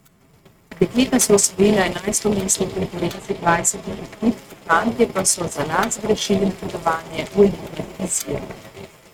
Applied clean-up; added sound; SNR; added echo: neural mask model RNNoise.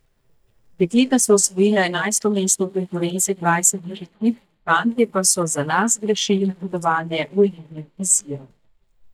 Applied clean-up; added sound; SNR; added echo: neural mask model DeepFilterNet 3.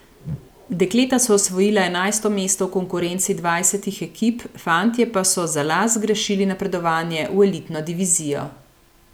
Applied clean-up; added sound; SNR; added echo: none; none; none; none.